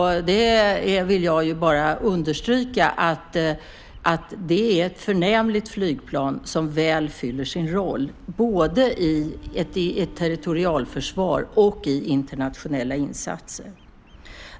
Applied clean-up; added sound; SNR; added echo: none; Wind instrument, woodwind instrument + Bird vocalization, bird call, bird song; 19 dB; none.